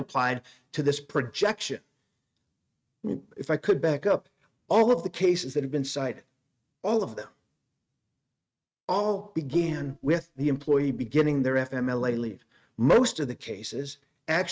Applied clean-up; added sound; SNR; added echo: neural mask model RNNoise.